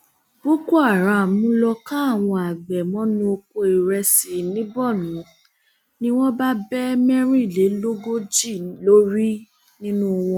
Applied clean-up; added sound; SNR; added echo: none; none; none; none.